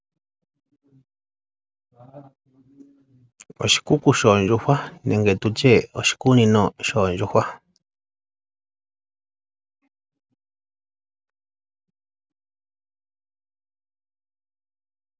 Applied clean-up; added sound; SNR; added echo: none; none; none; none.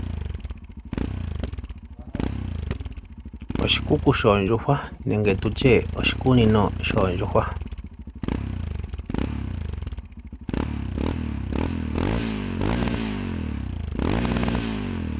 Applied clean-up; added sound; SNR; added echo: none; Motorcycle; 1 dB; none.